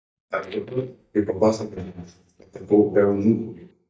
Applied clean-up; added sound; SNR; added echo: neural mask model DeepFilterNet 3.